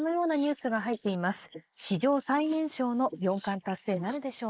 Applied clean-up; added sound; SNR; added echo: neural mask model Resemble Enhance denoiser.